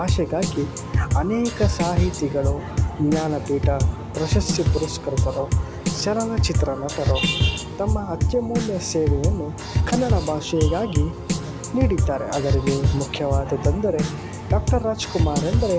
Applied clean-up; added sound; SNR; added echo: none; Drum kit; -2 dB; none.